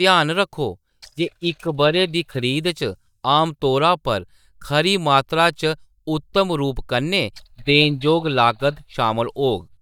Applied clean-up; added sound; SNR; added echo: neural mask model DeepFilterNet 3.